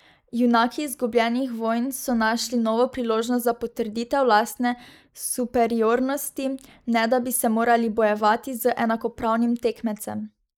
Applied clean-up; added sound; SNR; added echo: neural mask model Resemble Enhance denoiser.